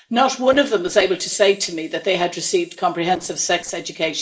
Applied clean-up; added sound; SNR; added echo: neural separator model SepFormer DNS4.